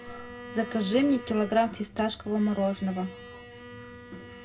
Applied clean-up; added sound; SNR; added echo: none; Bowed string instrument; 16 dB; reverberation time 0.2 s.